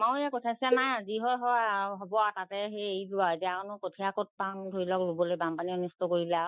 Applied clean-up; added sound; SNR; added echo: classical method Wiener filter.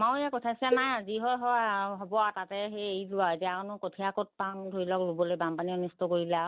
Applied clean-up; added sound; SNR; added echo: none; Cowbell; 5 dB; none.